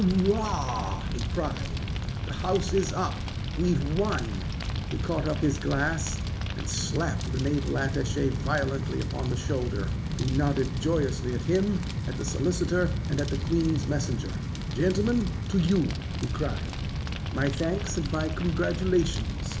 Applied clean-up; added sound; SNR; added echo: none; Fire; 1 dB; reverberation time 0.4 s.